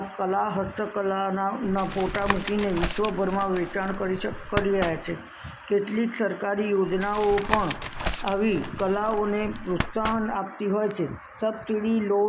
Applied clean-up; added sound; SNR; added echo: none; Tap; 7 dB; none.